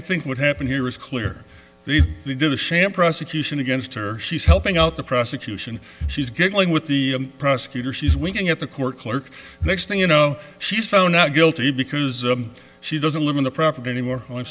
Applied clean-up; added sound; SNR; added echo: none; none; none; none.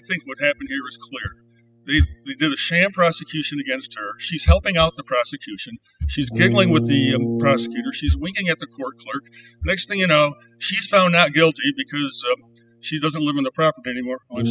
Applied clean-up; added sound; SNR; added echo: classical method spectral subtraction.